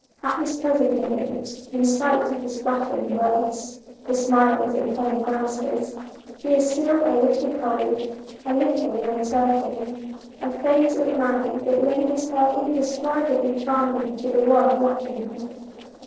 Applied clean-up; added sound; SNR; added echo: neural separator model SepFormer DNS4.